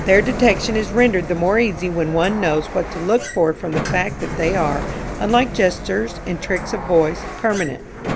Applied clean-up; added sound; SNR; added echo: none; Sliding door; 8 dB; none.